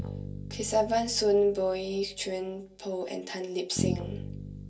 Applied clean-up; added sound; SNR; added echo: none; Bass guitar; 8 dB; reverberation time 0.3 s.